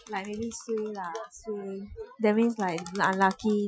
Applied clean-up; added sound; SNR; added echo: classical method Wiener filter.